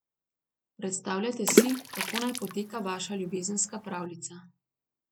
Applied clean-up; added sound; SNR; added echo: none; Water / Splash, splatter; -4 dB; none.